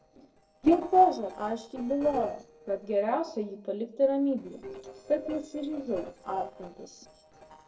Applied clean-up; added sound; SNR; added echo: neural separator model SepFormer DNS4.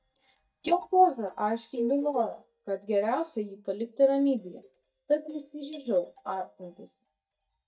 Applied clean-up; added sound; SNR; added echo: neural mask model DeepFilterNet 3.